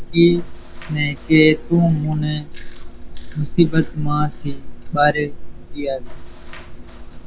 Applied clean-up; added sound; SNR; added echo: none; Chewing, mastication; 7 dB; none.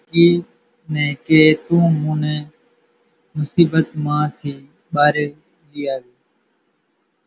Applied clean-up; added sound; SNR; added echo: none; none; none; none.